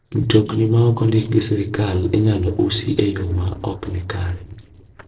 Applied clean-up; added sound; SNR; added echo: neural separator model SepFormer DNS4.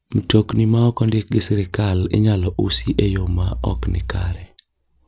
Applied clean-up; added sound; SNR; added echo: none; none; none; none.